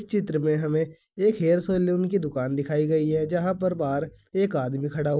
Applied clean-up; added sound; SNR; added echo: none; none; none; none.